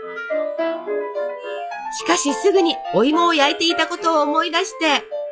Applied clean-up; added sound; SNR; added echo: classical method log-MMSE.